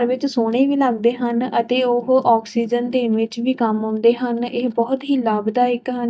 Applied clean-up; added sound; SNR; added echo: neural mask model DeepFilterNet 3.